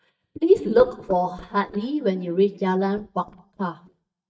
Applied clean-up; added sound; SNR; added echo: neural mask model DeepFilterNet 3.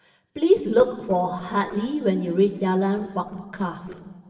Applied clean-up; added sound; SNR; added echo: neural separator model SepFormer DNS4.